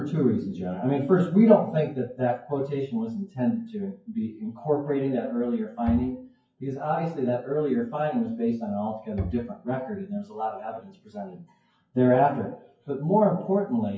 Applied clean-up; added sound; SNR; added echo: classical method WPE with log-MMSE.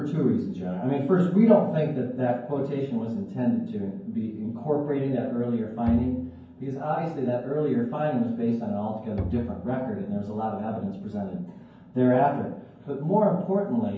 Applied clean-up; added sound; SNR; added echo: none; Bowed string instrument; 11 dB; reverberation time 0.9 s.